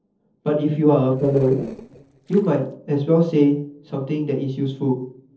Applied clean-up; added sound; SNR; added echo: neural separator model SepFormer DNS4.